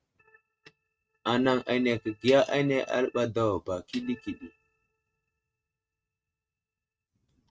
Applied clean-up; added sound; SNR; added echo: neural mask model RNNoise.